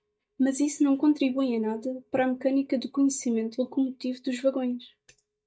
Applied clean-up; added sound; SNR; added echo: neural mask model DeepFilterNet 3.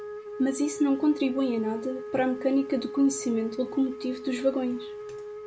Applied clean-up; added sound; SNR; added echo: none; Wind instrument, woodwind instrument; 11 dB; none.